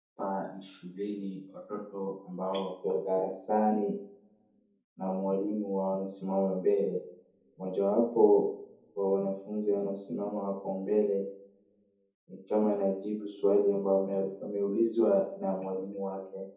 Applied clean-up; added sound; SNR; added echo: none; none; none; reverberation time 0.6 s.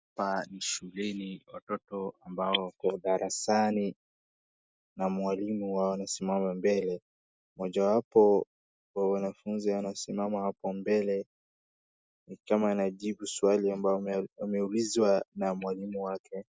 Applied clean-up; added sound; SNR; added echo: none; none; none; none.